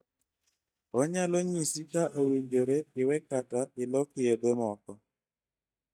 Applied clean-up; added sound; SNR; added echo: neural mask model DeepFilterNet 3.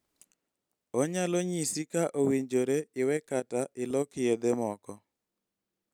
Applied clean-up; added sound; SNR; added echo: none; none; none; none.